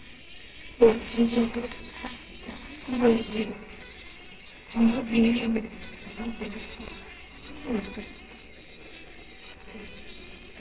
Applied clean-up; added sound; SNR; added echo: neural separator model SepFormer WHAMR!.